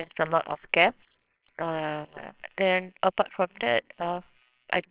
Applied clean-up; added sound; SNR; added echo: neural separator model SepFormer WHAMR!.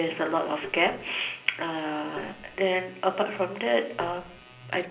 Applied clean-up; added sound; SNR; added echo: none; Tap; 16 dB; reverberation time 0.5 s.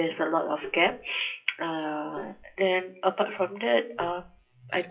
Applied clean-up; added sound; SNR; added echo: classical method WPE with log-MMSE.